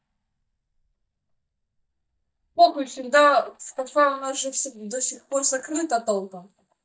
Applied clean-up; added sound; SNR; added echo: neural mask model DeepFilterNet 3.